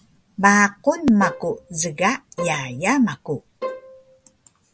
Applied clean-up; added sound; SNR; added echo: none; Bowed string instrument; 12 dB; none.